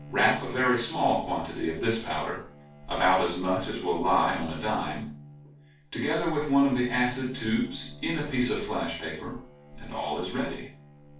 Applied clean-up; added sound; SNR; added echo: none; Bowed string instrument; 20 dB; reverberation time 0.3 s.